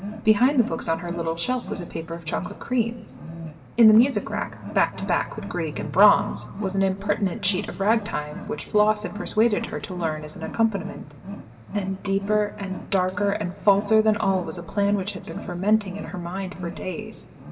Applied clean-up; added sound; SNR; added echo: none; Wild animals; 12 dB; reverberation time 2.1 s.